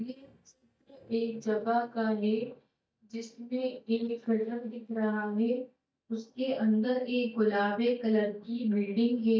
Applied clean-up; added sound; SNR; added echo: neural mask model DeepFilterNet 3.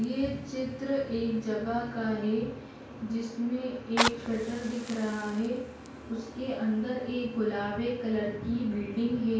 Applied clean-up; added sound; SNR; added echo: none; Fire; 10 dB; reverberation time 0.5 s.